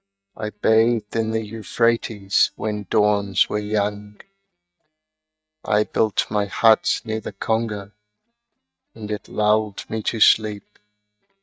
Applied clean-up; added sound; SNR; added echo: neural mask model DeepFilterNet 3.